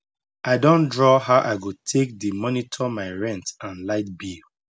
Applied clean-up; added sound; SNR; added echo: none; none; none; none.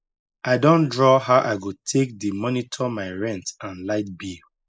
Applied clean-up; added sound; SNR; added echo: neural mask model Resemble Enhance denoiser.